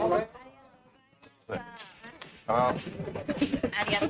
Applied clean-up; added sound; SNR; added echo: neural mask model RNNoise.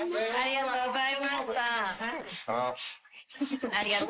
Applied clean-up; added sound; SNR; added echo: neural mask model Resemble Enhance denoiser.